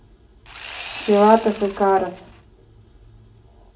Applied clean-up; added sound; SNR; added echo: none; Sawing; 13 dB; reverberation time 0.1 s.